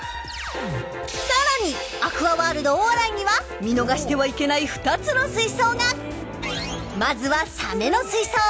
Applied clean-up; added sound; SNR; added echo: none; Drum kit; 18 dB; none.